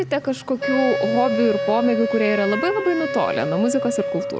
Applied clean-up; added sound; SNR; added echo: none; Wind instrument, woodwind instrument; 4 dB; none.